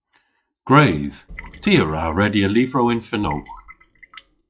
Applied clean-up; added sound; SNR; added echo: classical method log-MMSE.